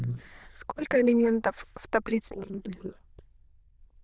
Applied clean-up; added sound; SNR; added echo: neural diffusion model UNIVERSE++.